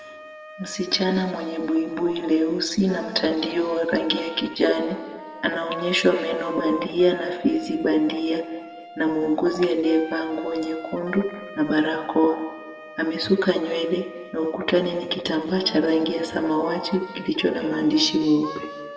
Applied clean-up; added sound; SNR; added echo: none; Wind instrument, woodwind instrument; 16 dB; reverberation time 1.5 s.